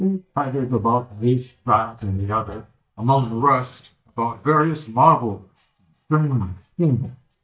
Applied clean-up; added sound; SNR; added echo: neural mask model DeepFilterNet 3.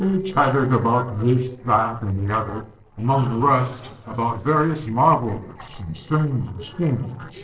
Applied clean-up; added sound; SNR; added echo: neural separator model SepFormer DNS4.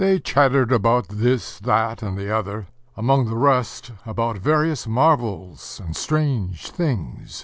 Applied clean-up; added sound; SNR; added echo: none; none; none; none.